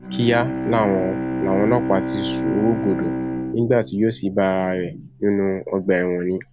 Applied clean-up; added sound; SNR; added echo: none; Bowed string instrument; 6 dB; none.